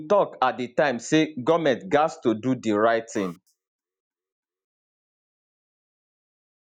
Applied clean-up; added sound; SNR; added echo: neural mask model DeepFilterNet 3.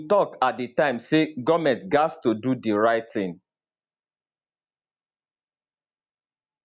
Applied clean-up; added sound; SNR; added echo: none; none; none; none.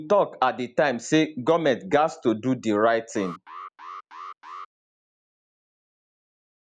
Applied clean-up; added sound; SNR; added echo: neural mask model Resemble Enhance denoiser.